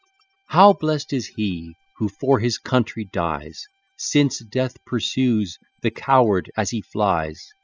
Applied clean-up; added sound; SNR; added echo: classical method spectral subtraction.